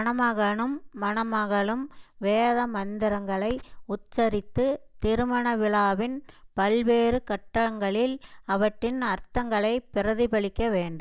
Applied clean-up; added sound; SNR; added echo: none; none; none; none.